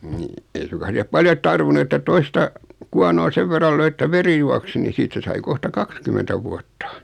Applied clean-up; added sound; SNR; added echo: none; none; none; none.